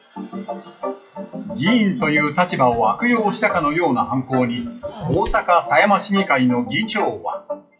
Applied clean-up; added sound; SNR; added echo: classical method WPE with log-MMSE.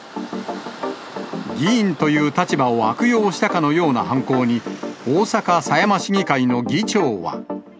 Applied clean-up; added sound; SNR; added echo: none; none; none; none.